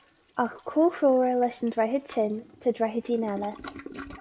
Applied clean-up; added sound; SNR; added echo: none; Toilet flush; 20 dB; none.